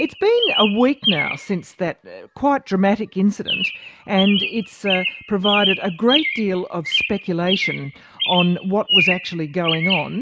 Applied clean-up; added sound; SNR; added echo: none; Chirp, tweet; 4 dB; none.